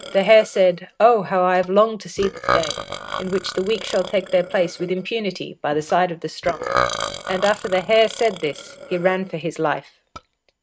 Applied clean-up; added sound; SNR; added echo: neural mask model RNNoise.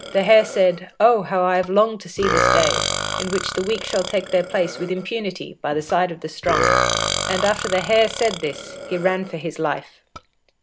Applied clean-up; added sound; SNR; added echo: none; Burping, eructation; 5 dB; none.